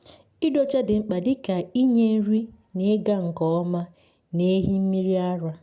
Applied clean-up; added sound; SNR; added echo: none; none; none; none.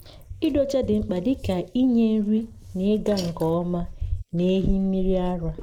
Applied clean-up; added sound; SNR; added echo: neural mask model Resemble Enhance denoiser.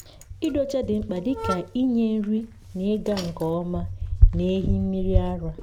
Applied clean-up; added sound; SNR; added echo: none; Bicycle; 0 dB; none.